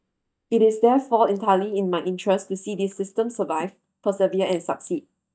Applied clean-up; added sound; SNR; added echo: neural mask model DeepFilterNet 3.